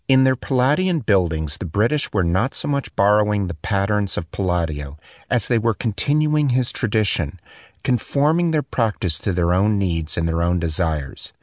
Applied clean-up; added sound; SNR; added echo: none; none; none; none.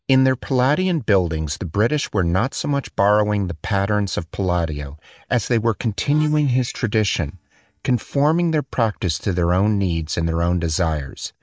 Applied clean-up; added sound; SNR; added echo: neural mask model DeepFilterNet 3.